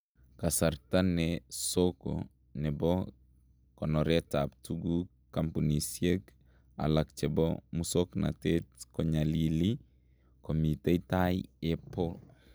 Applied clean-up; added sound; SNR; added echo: none; none; none; none.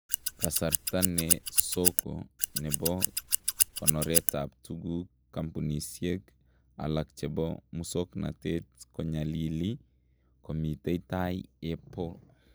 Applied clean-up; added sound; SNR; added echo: none; Scissors; -5 dB; none.